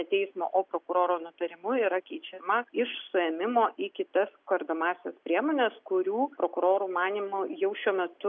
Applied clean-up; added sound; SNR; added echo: none; none; none; none.